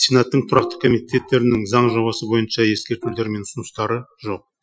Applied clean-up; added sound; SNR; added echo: classical method Wiener filter.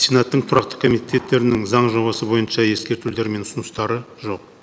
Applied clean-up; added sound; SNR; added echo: none; none; none; none.